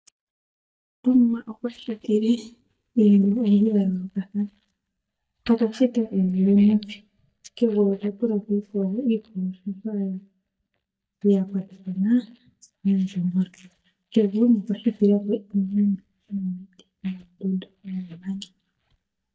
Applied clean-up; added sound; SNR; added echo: neural mask model DeepFilterNet 3.